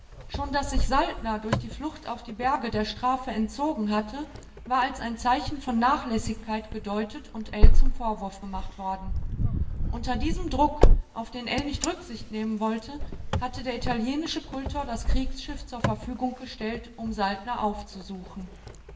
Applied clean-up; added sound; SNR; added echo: none; Wind; -4 dB; reverberation time 0.9 s.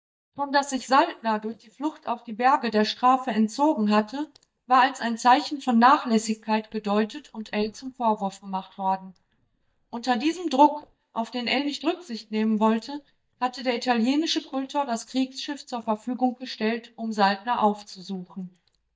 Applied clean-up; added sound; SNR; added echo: neural mask model DeepFilterNet 3.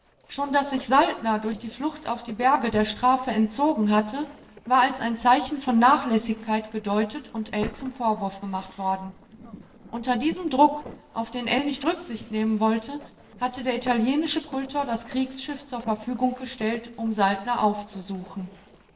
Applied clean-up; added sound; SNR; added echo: neural separator model SepFormer DNS4.